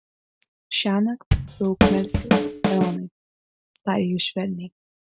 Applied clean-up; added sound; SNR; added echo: none; Drum / Drum kit; -5 dB; none.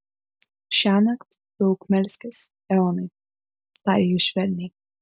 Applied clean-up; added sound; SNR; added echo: none; none; none; none.